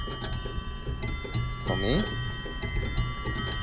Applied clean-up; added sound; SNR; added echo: none; Clock; -4 dB; none.